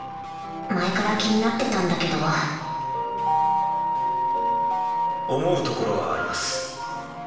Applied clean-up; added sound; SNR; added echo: none; Guitar; 17 dB; reverberation time 1.1 s.